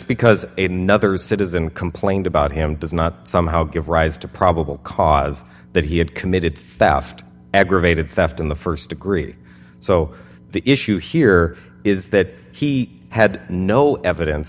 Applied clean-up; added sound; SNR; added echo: none; none; none; none.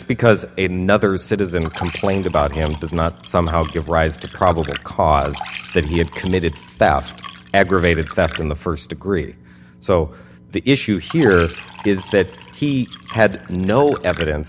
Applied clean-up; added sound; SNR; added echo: none; Fill (with liquid); 16 dB; none.